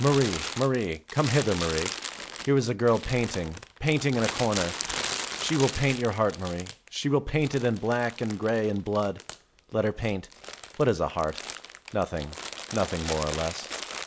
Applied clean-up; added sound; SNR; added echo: none; Crumpling, crinkling; 10 dB; none.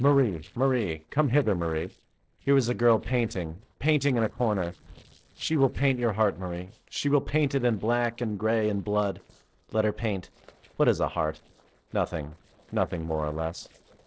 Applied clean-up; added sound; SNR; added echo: neural separator model SepFormer DNS4.